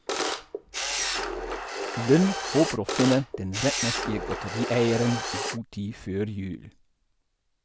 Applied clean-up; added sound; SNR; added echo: none; Camera; 3 dB; none.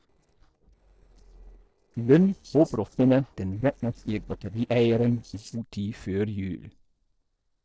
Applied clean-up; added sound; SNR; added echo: neural separator model SepFormer DNS4.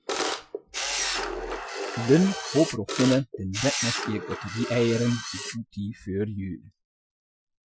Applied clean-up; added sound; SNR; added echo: classical method Wiener filter.